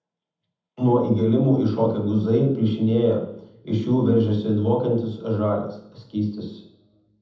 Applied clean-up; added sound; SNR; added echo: none; none; none; reverberation time 0.8 s.